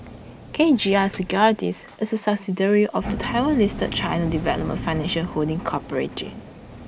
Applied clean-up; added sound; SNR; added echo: none; Engine; 11 dB; none.